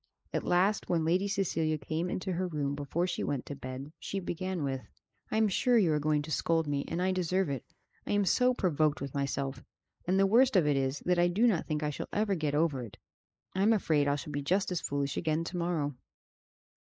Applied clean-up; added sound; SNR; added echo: neural mask model Resemble Enhance denoiser.